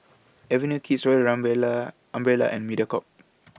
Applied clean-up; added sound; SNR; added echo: none; none; none; none.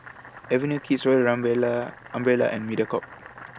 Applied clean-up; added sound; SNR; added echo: none; Boiling; 19 dB; none.